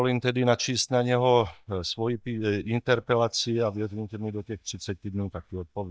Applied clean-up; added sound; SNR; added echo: neural mask model DeepFilterNet 3.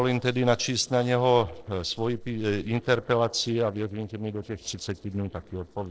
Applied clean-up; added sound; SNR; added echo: neural separator model SepFormer DNS4.